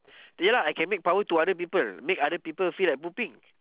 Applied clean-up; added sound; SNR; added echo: none; none; none; none.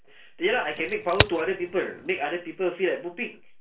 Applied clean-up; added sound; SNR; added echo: none; Crack; 2 dB; reverberation time 0.3 s.